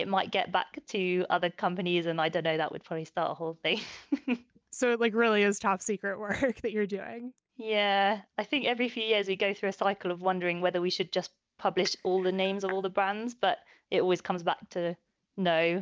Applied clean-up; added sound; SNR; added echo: none; Cutlery, silverware / Dishes, pots, and pans / Chink, clink; 16 dB; none.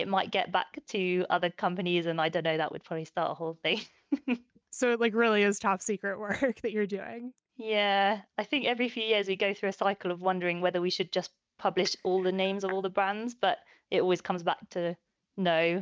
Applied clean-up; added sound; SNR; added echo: neural mask model RNNoise.